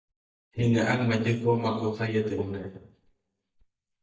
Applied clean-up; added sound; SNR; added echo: neural mask model DeepFilterNet 3.